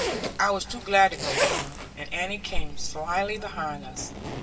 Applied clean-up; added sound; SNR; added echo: none; Zipper (clothing); 5 dB; reverberation time 3.0 s.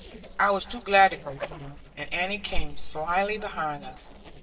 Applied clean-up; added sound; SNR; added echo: neural separator model SepFormer DNS4.